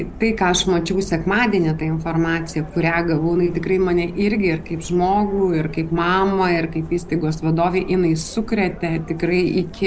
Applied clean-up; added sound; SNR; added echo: none; Subway, metro, underground; 15 dB; none.